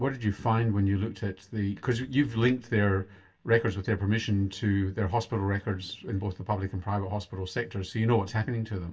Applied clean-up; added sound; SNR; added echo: none; none; none; reverberation time 0.2 s.